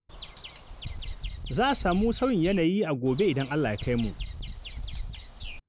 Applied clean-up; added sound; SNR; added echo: none; Bird vocalization, bird call, bird song; 9 dB; none.